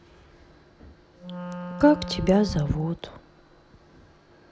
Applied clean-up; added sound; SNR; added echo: none; Wind instrument, woodwind instrument; 10 dB; none.